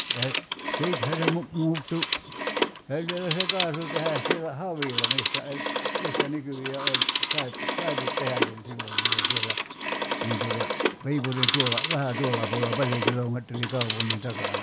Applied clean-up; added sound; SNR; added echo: none; Telephone; -4 dB; none.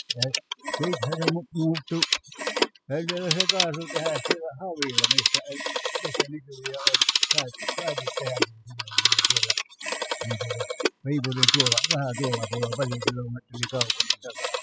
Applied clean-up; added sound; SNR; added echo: classical method spectral subtraction.